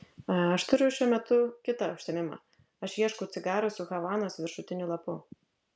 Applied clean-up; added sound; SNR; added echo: none; none; none; none.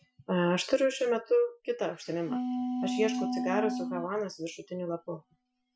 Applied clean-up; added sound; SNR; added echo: classical method Wiener filter.